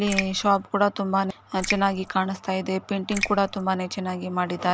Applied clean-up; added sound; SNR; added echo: none; Raindrop; 7 dB; none.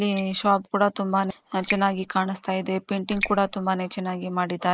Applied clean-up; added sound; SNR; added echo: neural mask model Resemble Enhance denoiser.